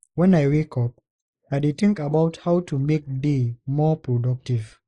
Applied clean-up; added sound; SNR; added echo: neural mask model Resemble Enhance denoiser.